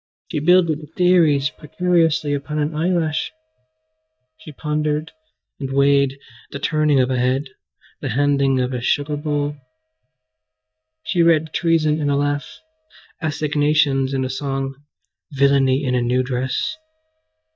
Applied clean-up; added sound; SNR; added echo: neural mask model DeepFilterNet 3.